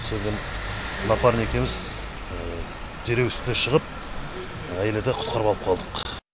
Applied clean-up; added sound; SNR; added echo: none; none; none; none.